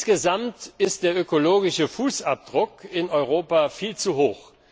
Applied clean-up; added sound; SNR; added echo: none; none; none; none.